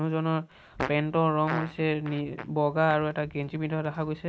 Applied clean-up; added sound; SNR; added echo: none; Fart; 12 dB; none.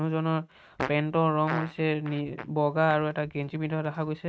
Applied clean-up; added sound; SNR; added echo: neural mask model RNNoise.